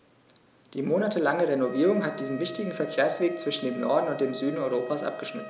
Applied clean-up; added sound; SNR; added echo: none; Wind instrument, woodwind instrument; 14 dB; none.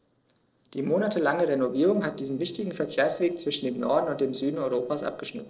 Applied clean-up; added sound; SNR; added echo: neural separator model SepFormer DNS4.